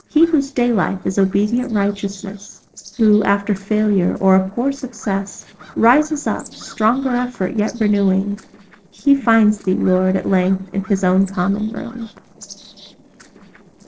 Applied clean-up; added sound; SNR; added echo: neural separator model SepFormer DNS4.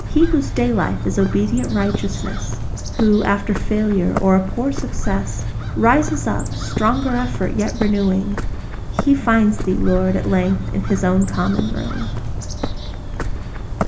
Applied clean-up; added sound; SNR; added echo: none; Bird; 3 dB; reverberation time 0.4 s.